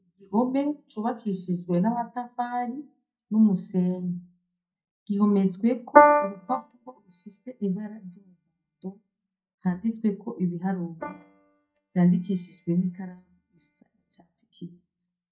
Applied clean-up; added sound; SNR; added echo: neural mask model DeepFilterNet 3.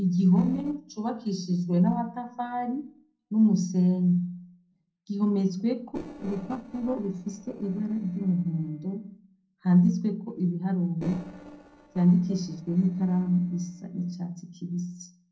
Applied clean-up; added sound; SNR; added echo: neural separator model SepFormer DNS4.